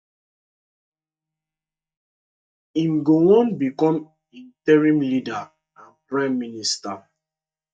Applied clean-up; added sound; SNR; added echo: neural mask model DeepFilterNet 3.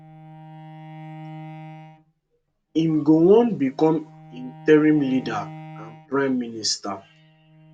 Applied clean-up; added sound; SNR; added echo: none; Bowed string instrument; 19 dB; none.